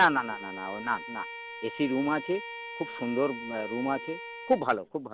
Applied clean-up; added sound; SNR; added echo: none; Bowed string instrument; 11 dB; none.